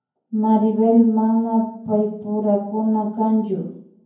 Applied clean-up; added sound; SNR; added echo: none; none; none; reverberation time 0.9 s.